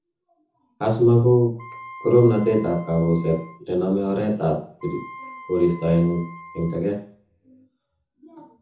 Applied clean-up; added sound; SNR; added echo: none; Wind instrument, woodwind instrument; 19 dB; reverberation time 0.5 s.